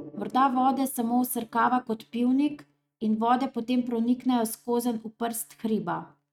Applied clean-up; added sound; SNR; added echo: neural mask model RNNoise.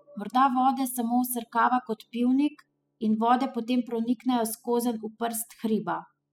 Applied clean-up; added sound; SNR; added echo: classical method spectral subtraction.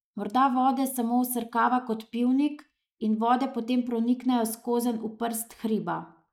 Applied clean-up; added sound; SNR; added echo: neural mask model Resemble Enhance denoiser.